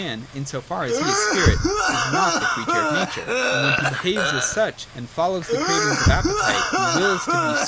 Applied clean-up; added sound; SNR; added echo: none; Cough; -5 dB; none.